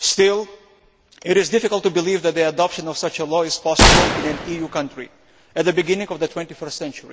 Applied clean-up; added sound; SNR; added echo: none; Gunshot, gunfire; -1 dB; none.